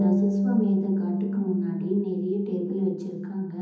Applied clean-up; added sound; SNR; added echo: none; Bass guitar; -2 dB; reverberation time 1.3 s.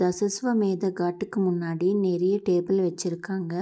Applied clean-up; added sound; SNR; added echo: none; none; none; none.